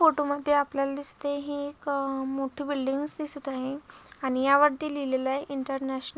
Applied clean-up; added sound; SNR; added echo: none; none; none; none.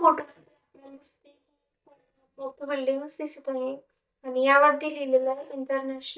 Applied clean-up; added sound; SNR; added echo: neural mask model DeepFilterNet 3.